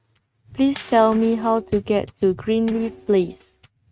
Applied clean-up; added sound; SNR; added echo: neural mask model RNNoise.